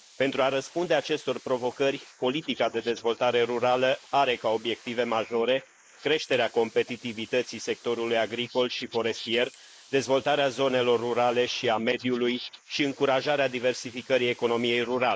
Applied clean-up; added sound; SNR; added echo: neural mask model Resemble Enhance denoiser.